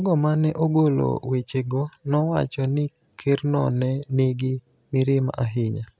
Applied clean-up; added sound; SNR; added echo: none; none; none; none.